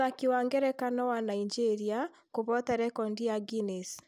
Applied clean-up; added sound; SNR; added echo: none; none; none; none.